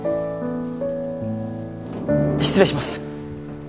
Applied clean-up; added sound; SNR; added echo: none; none; none; none.